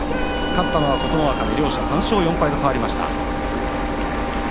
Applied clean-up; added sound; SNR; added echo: none; Engine; -1 dB; none.